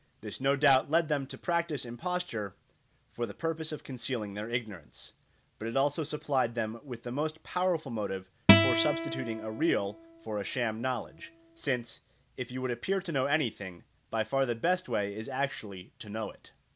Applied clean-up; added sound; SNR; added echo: none; Acoustic guitar; -3 dB; none.